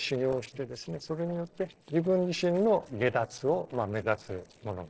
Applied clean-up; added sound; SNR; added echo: neural separator model SepFormer DNS4.